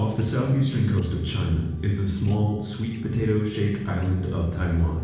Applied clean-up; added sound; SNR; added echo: neural separator model SepFormer DNS4.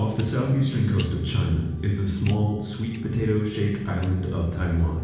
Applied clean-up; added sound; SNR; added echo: none; Fire; 19 dB; reverberation time 1.0 s.